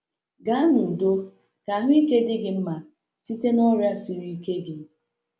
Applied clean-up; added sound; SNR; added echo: none; none; none; none.